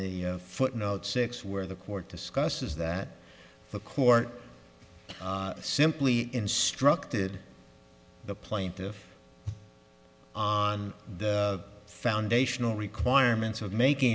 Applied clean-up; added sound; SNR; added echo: none; none; none; none.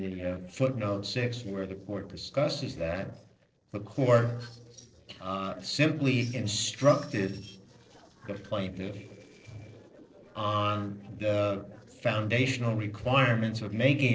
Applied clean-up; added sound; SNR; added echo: neural separator model SepFormer DNS4.